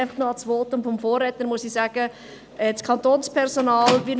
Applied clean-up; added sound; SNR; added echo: none; Squeak; 13 dB; none.